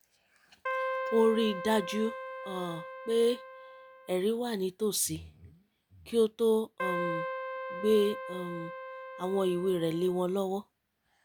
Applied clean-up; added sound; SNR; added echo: none; Keyboard (musical); 7 dB; none.